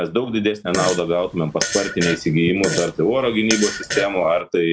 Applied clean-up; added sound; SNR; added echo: none; Fart; 7 dB; none.